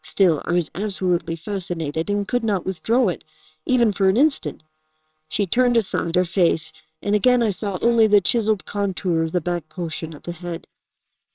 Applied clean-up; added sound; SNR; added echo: neural separator model SepFormer WHAMR!.